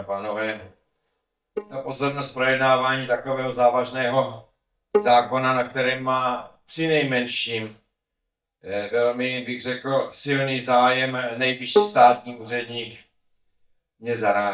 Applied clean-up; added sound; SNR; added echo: neural mask model DeepFilterNet 3.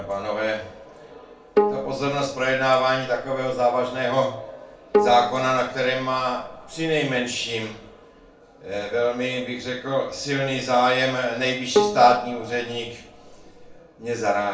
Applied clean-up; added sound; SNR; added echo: none; Bowed string instrument; 4 dB; reverberation time 0.3 s.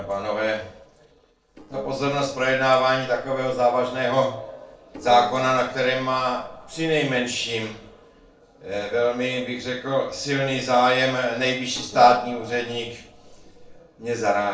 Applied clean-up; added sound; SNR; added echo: neural separator model SepFormer DNS4.